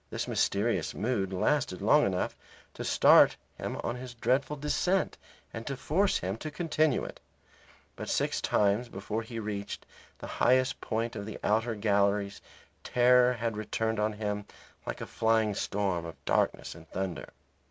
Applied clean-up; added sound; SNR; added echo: none; none; none; none.